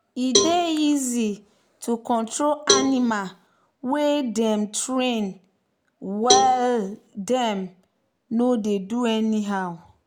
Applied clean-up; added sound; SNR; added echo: none; Cowbell; 4 dB; none.